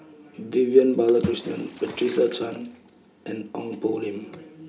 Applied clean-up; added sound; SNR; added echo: none; Water / Splash, splatter; 12 dB; reverberation time 0.3 s.